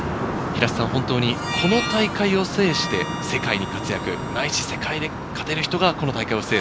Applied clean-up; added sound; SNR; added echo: none; Harmonica; 12 dB; none.